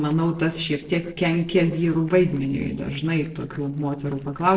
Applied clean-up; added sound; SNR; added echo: neural separator model SepFormer DNS4.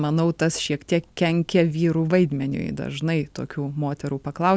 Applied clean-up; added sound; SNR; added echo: none; none; none; none.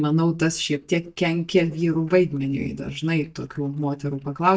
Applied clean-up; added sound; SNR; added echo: neural mask model DeepFilterNet 3.